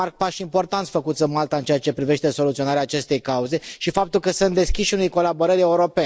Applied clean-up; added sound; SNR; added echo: none; none; none; none.